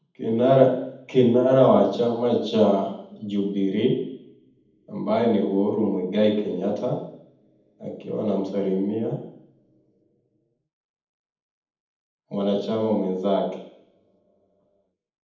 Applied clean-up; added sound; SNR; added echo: none; none; none; reverberation time 0.8 s.